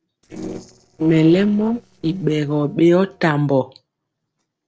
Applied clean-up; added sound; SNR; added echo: neural separator model SepFormer DNS4.